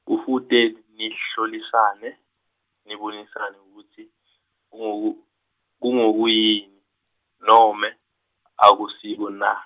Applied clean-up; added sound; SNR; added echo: none; none; none; none.